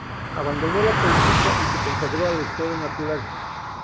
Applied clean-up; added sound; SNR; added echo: none; Car passing by; -4 dB; none.